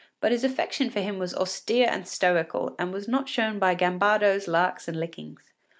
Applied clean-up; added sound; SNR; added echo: none; none; none; none.